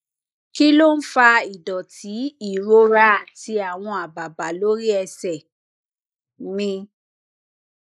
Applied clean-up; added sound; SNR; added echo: neural mask model Resemble Enhance denoiser.